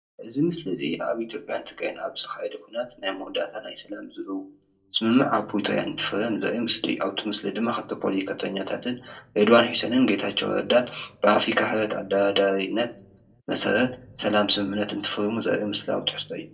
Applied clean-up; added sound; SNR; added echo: none; none; none; reverberation time 0.2 s.